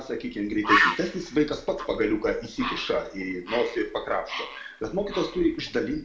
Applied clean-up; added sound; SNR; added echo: none; Bird; 4 dB; reverberation time 0.4 s.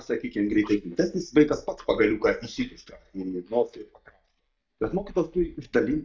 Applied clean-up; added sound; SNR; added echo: neural mask model DeepFilterNet 3.